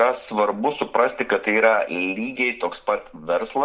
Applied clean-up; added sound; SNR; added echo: none; none; none; none.